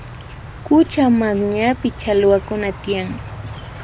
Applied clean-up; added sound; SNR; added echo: none; Insect; 14 dB; none.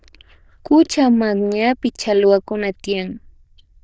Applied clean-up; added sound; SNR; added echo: neural diffusion model UNIVERSE++.